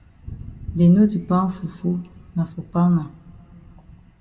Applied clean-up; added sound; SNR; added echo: none; Thunder; 18 dB; reverberation time 1.3 s.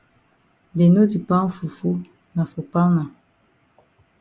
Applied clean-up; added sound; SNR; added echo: none; none; none; none.